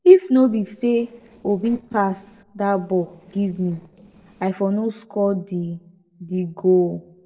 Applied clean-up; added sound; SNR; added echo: neural separator model SepFormer DNS4.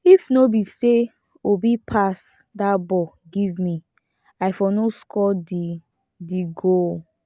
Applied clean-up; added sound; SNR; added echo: none; none; none; none.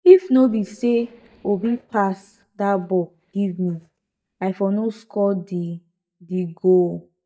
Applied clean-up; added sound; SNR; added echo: neural mask model DeepFilterNet 3.